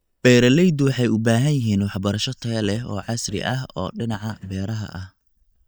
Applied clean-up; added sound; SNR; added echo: neural mask model DeepFilterNet 3.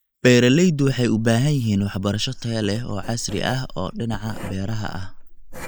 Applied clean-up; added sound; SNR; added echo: neural mask model Resemble Enhance denoiser.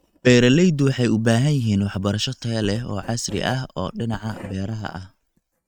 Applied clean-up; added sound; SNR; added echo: neural mask model RNNoise.